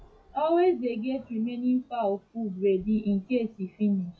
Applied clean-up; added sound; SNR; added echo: classical method WPE with log-MMSE.